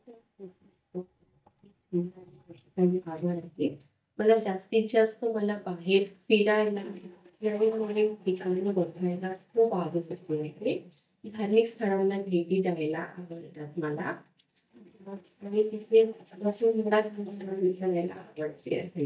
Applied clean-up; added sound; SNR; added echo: neural mask model DeepFilterNet 3.